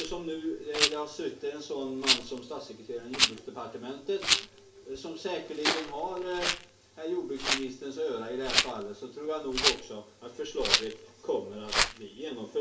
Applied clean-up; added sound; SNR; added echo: none; Rattle; -2 dB; reverberation time 0.3 s.